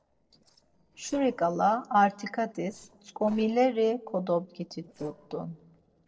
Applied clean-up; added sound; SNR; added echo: neural separator model SepFormer DNS4.